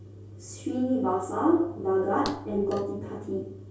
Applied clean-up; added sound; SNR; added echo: none; Thump, thud; 16 dB; reverberation time 0.6 s.